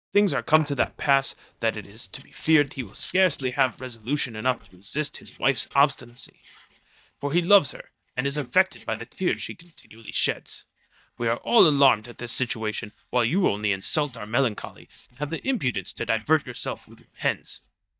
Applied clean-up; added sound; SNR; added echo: neural mask model DeepFilterNet 3.